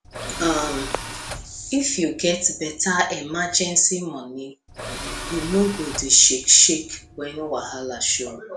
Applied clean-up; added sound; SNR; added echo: none; Tools; 13 dB; none.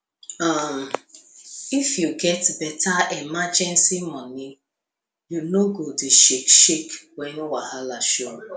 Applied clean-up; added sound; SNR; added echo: none; none; none; none.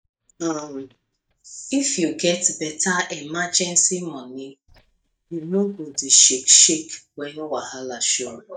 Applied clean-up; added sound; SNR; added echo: neural mask model DeepFilterNet 3.